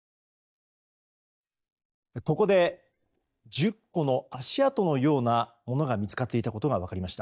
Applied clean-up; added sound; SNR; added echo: neural mask model DeepFilterNet 3.